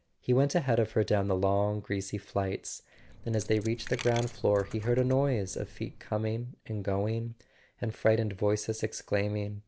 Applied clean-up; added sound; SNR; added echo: none; Coin (dropping); 15 dB; none.